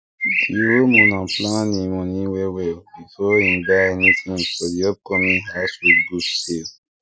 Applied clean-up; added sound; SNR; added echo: neural mask model RNNoise.